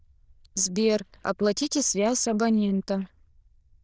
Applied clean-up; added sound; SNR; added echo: neural diffusion model UNIVERSE++.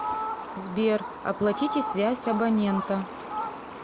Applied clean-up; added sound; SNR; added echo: none; Fowl; 7 dB; none.